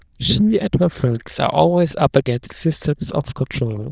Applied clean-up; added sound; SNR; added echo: neural diffusion model UNIVERSE++.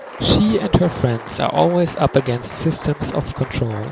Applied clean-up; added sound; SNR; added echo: none; Applause; 15 dB; none.